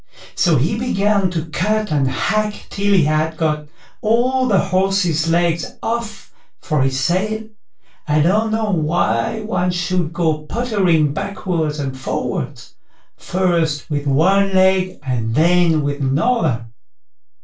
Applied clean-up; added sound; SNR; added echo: none; none; none; reverberation time 0.2 s.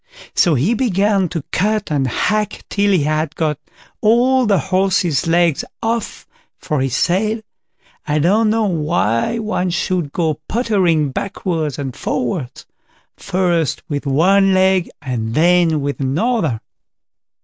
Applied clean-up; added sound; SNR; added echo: none; none; none; none.